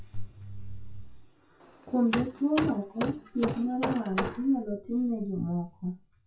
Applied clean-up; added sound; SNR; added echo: classical method WPE with log-MMSE.